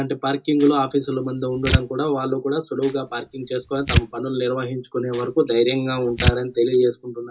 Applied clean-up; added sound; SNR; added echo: none; Tearing; 5 dB; reverberation time 0.2 s.